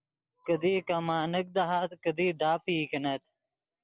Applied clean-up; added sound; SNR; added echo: none; none; none; none.